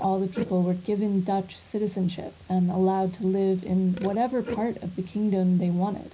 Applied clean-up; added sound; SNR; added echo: none; Burping, eructation; 18 dB; reverberation time 0.4 s.